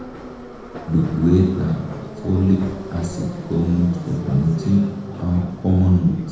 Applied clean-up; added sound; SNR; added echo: none; Subway, metro, underground; 13 dB; reverberation time 0.9 s.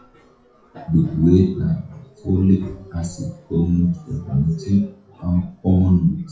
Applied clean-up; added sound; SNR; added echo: classical method WPE with log-MMSE.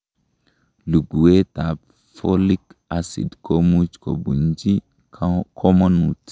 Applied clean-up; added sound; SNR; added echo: none; none; none; none.